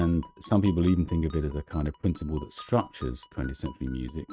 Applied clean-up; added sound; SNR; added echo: neural mask model RNNoise.